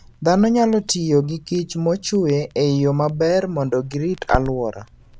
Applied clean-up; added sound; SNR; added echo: none; Crackle; 16 dB; none.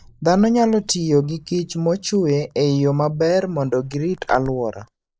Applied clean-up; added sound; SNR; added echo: neural mask model Resemble Enhance denoiser.